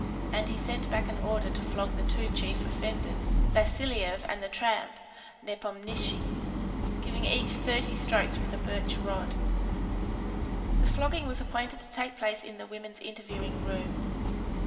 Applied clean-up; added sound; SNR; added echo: none; Idling; -4 dB; reverberation time 2.0 s.